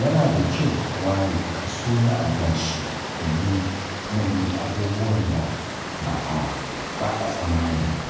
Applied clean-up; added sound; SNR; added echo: none; Water; 7 dB; reverberation time 1.2 s.